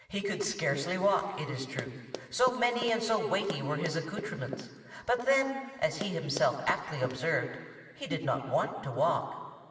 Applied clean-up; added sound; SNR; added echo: none; Run; 12 dB; reverberation time 2.0 s.